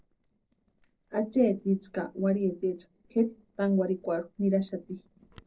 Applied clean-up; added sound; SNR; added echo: neural separator model SepFormer DNS4.